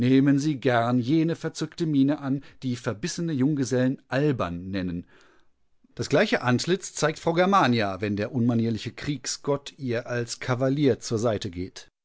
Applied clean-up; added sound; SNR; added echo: none; none; none; none.